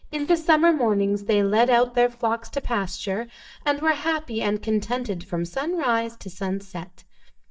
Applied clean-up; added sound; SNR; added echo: neural mask model DeepFilterNet 3.